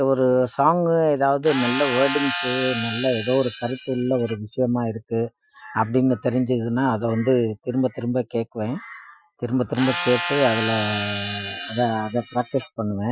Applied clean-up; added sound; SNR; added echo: classical method Wiener filter.